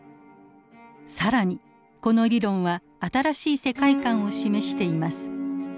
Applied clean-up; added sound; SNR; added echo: none; none; none; none.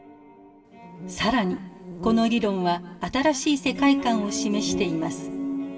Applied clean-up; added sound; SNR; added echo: none; Insect; 14 dB; reverberation time 1.8 s.